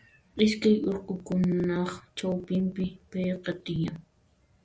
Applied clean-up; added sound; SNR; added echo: none; none; none; none.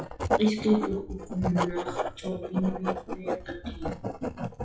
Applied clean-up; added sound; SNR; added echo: classical method WPE with log-MMSE.